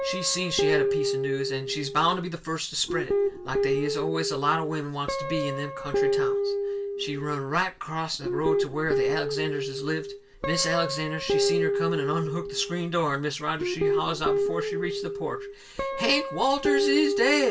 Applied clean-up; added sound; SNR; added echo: none; Guitar; 0 dB; reverberation time 0.2 s.